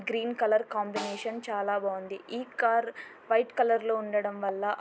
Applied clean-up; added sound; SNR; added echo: none; Snare drum; 16 dB; none.